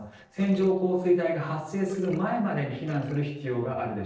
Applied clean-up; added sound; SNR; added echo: neural separator model SepFormer DNS4.